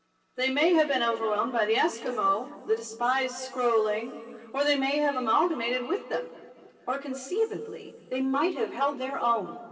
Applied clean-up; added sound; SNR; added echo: neural separator model SepFormer DNS4.